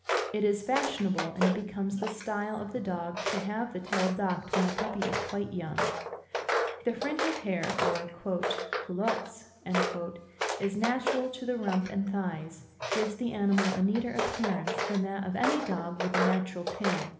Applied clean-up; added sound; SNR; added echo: none; Walk, footsteps; 3 dB; reverberation time 1.1 s.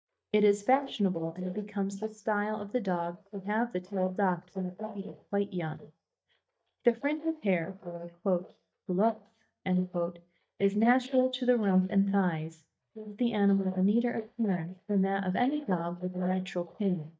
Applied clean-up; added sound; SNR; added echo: neural mask model DeepFilterNet 3.